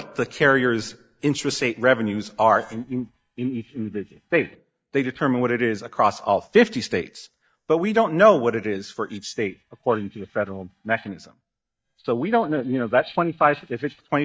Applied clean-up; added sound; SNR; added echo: neural mask model DeepFilterNet 3.